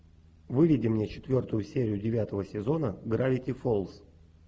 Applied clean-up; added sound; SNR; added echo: none; none; none; none.